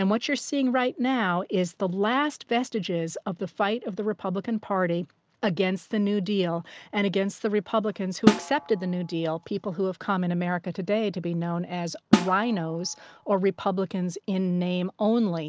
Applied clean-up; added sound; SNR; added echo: none; Snare drum; 3 dB; none.